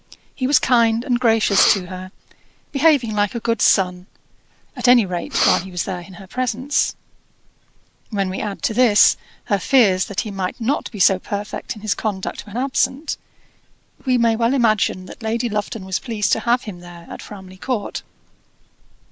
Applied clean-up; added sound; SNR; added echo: none; Breathing; 4 dB; none.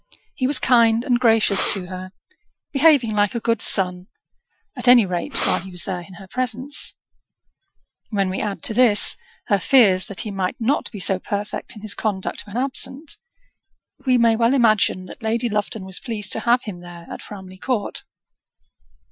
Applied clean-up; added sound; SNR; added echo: classical method Wiener filter.